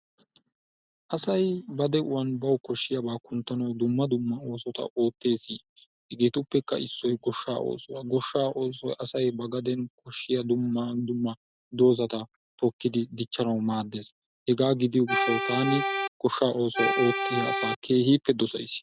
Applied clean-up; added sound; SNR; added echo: none; Accordion; 0 dB; none.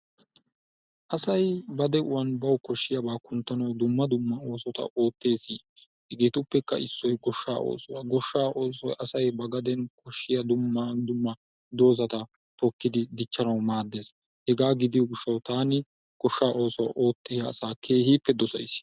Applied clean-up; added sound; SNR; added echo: none; none; none; none.